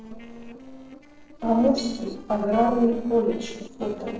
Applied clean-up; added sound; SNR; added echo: neural separator model SepFormer DNS4.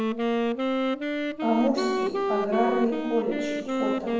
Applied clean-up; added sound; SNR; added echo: none; Wind instrument, woodwind instrument; -1 dB; reverberation time 1.1 s.